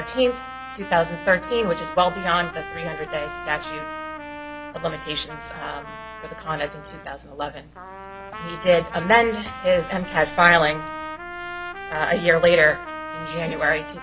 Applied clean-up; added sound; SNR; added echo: none; Trumpet; 11 dB; none.